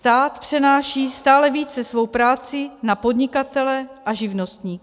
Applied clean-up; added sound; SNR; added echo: none; none; none; none.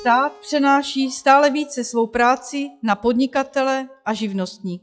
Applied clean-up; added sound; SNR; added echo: classical method log-MMSE.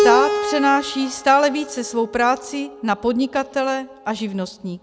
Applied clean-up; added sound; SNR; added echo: none; Keyboard (musical); 5 dB; none.